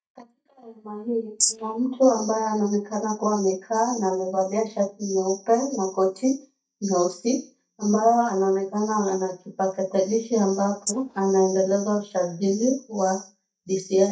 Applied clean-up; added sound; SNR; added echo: neural mask model DeepFilterNet 3.